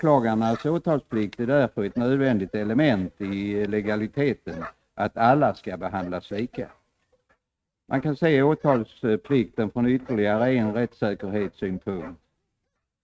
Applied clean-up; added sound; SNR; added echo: neural mask model RNNoise.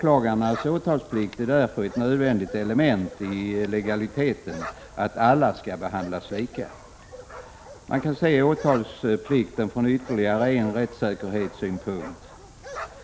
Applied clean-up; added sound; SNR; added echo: none; Bark; 17 dB; none.